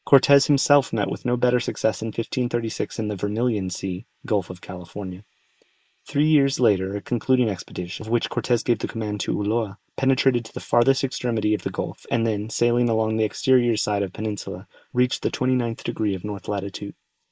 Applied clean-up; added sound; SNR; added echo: neural mask model Resemble Enhance denoiser.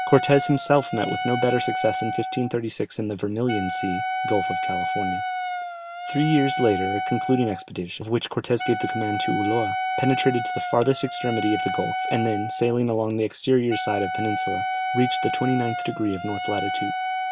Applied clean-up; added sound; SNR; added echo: none; Wind instrument, woodwind instrument; 4 dB; none.